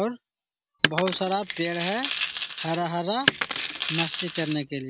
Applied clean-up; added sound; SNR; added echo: none; Coin (dropping) + Shatter; 0 dB; none.